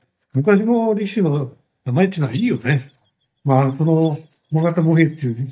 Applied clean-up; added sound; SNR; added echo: neural mask model DeepFilterNet 3.